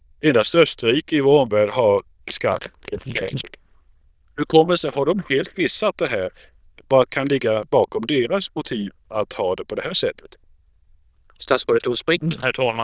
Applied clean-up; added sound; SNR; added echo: neural diffusion model UNIVERSE++.